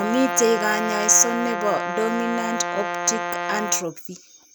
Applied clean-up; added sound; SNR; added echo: none; Brass instrument; 3 dB; none.